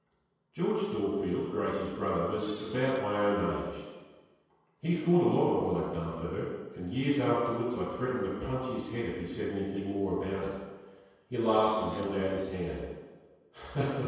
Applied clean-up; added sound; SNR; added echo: none; Squeak / Cupboard open or close; 16 dB; reverberation time 1.2 s.